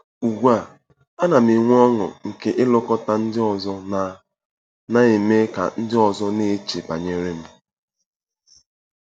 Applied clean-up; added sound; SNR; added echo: none; none; none; none.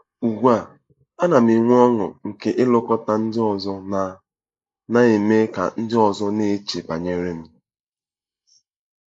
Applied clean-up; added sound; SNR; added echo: neural mask model Resemble Enhance denoiser.